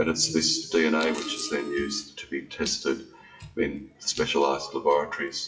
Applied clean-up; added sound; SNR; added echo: classical method WPE with log-MMSE.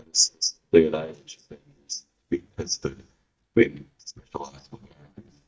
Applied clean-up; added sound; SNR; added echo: neural mask model DeepFilterNet 3.